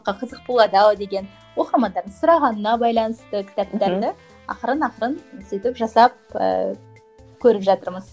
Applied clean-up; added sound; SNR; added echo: none; none; none; none.